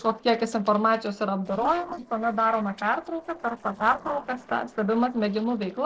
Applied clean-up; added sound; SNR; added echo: neural separator model SepFormer DNS4.